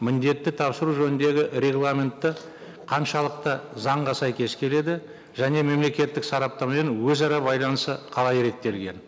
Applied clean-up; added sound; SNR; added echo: none; none; none; none.